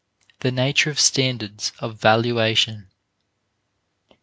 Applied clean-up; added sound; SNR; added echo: none; none; none; none.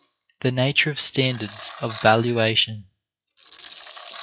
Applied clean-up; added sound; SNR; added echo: classical method log-MMSE.